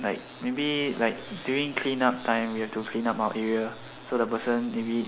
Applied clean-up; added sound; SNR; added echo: none; none; none; none.